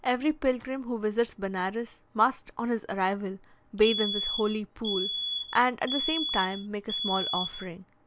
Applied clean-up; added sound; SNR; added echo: none; Alarm; 3 dB; none.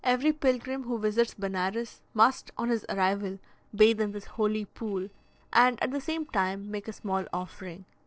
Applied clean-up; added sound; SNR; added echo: neural separator model SepFormer DNS4.